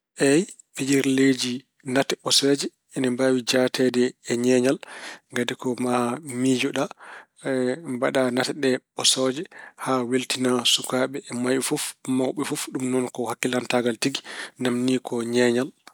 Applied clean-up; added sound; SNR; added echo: none; none; none; none.